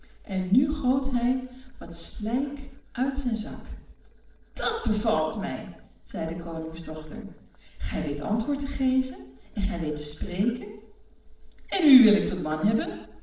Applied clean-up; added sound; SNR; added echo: neural separator model SepFormer DNS4.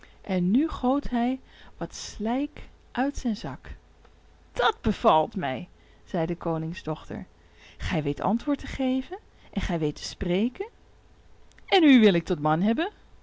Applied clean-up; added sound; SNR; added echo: none; none; none; none.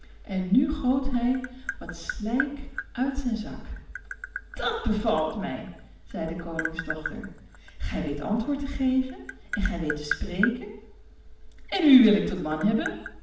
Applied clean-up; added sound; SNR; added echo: none; Tap; 13 dB; reverberation time 0.8 s.